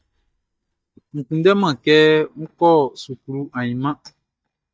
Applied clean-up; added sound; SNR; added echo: neural mask model DeepFilterNet 3.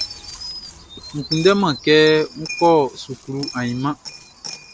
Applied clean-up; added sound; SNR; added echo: none; Chirp, tweet + Coin (dropping); 14 dB; none.